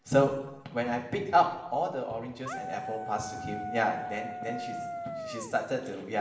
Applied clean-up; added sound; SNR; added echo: none; Dog; 7 dB; reverberation time 0.8 s.